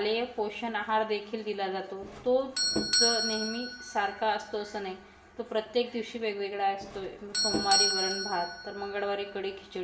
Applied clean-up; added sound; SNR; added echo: none; Doorbell; 2 dB; reverberation time 0.8 s.